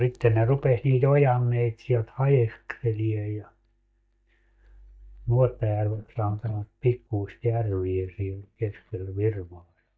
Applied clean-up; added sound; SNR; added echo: neural mask model DeepFilterNet 3.